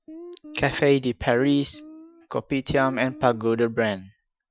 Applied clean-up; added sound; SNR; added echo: classical method Wiener filter.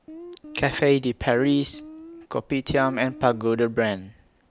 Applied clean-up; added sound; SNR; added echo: none; Guitar; 17 dB; none.